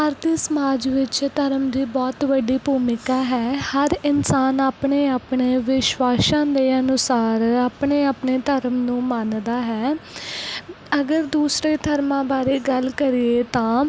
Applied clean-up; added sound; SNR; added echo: none; none; none; none.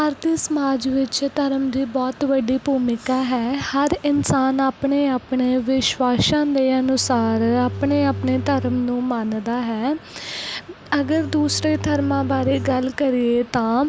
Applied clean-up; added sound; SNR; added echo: none; Bowed string instrument; 10 dB; none.